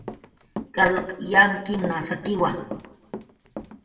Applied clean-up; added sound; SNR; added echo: none; Run; 13 dB; reverberation time 0.7 s.